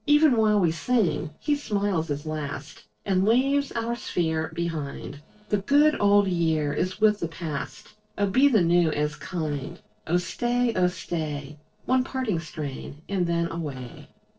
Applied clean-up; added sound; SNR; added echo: neural separator model SepFormer DNS4.